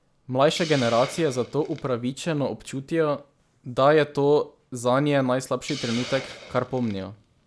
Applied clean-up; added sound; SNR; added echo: none; Hiss; 17 dB; none.